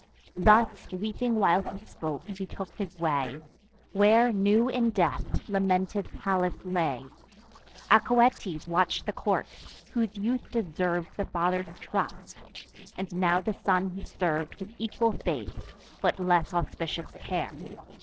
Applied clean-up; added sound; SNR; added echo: neural separator model SepFormer DNS4.